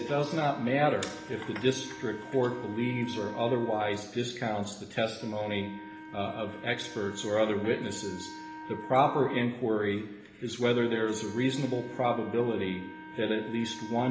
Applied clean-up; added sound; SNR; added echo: none; Wind instrument, woodwind instrument; 14 dB; reverberation time 1.1 s.